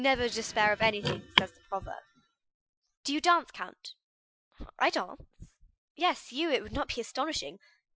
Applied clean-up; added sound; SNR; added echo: classical method Wiener filter.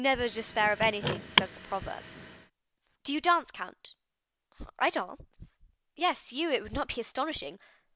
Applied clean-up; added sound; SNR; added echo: none; Car; 1 dB; none.